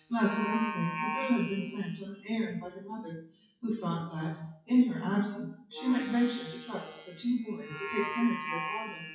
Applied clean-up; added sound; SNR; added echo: classical method WPE with log-MMSE.